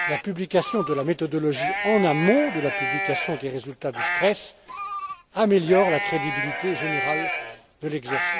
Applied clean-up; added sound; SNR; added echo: none; Livestock, farm animals, working animals; 4 dB; none.